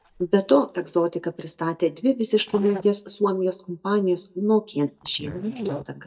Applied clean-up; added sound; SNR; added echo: neural mask model DeepFilterNet 3.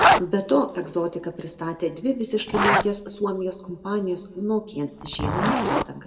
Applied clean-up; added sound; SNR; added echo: none; Zipper (clothing); 0 dB; reverberation time 1.2 s.